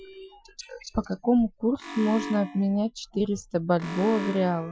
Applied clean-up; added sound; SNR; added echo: classical method Wiener filter.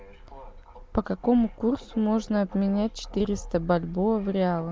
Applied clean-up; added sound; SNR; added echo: none; none; none; none.